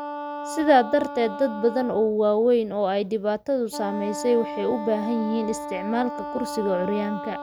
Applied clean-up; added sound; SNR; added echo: none; Wind instrument, woodwind instrument; 10 dB; none.